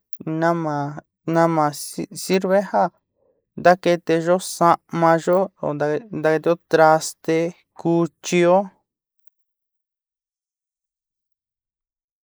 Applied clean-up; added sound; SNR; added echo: neural mask model Resemble Enhance denoiser.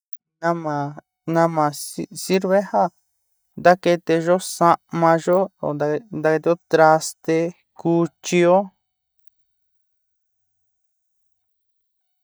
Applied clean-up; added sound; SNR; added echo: neural mask model DeepFilterNet 3.